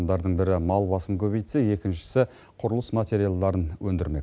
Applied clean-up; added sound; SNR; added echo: none; none; none; none.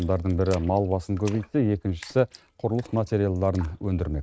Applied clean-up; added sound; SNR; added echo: neural mask model RNNoise.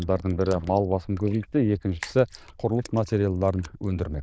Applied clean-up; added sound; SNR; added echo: neural diffusion model UNIVERSE++.